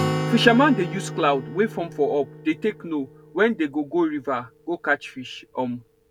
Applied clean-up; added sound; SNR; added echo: none; Acoustic guitar; 9 dB; none.